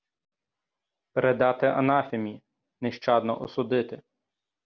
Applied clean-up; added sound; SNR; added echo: none; none; none; none.